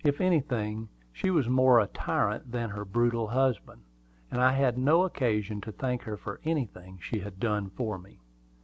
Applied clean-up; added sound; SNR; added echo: none; none; none; none.